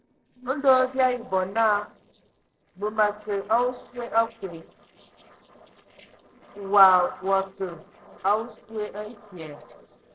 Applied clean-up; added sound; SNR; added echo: neural separator model SepFormer DNS4.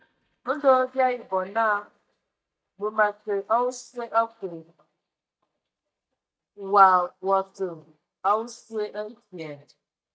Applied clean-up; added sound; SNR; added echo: neural mask model DeepFilterNet 3.